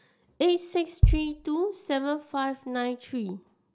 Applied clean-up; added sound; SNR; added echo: none; Bass drum; -2 dB; none.